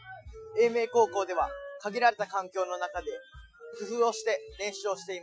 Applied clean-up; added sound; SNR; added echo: classical method Wiener filter.